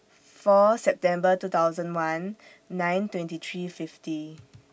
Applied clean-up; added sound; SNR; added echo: none; none; none; none.